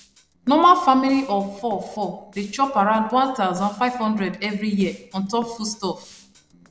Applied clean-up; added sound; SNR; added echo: neural separator model SepFormer DNS4.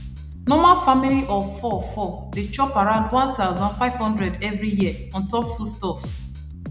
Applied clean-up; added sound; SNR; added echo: none; Bass guitar; 11 dB; none.